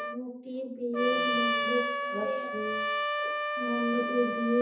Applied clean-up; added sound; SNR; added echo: none; Trumpet; -1 dB; reverberation time 0.7 s.